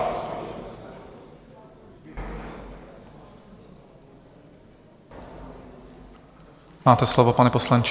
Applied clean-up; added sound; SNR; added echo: none; none; none; none.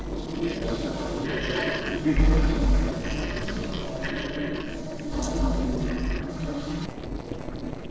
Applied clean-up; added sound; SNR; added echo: neural separator model SepFormer DNS4.